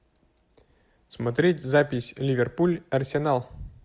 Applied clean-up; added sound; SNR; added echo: none; none; none; none.